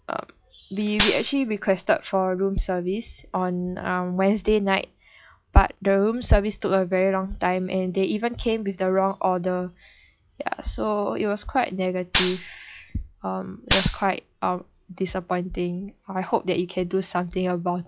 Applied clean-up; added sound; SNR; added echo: classical method log-MMSE.